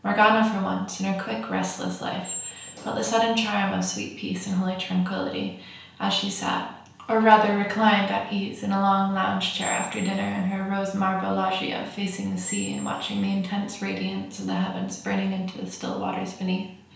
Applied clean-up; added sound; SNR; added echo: none; Squeak; 14 dB; reverberation time 0.5 s.